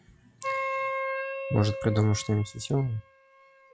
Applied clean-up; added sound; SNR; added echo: classical method log-MMSE.